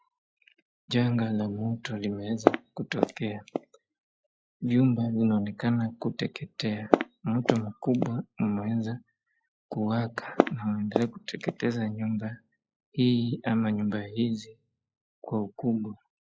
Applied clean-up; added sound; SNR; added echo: classical method log-MMSE.